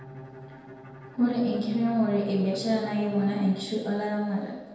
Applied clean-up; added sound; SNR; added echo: none; Bowed string instrument; 17 dB; reverberation time 1.1 s.